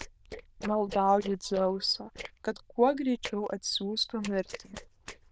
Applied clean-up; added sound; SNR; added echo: neural diffusion model UNIVERSE++.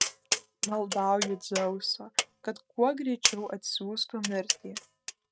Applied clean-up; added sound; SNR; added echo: neural mask model RNNoise.